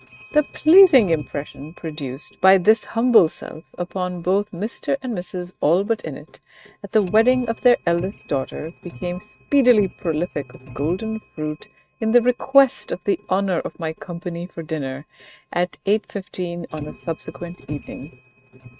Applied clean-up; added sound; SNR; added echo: neural mask model RNNoise.